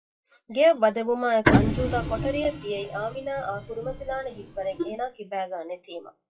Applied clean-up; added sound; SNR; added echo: classical method WPE with log-MMSE.